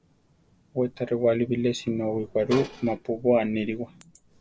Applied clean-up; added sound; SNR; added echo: none; none; none; none.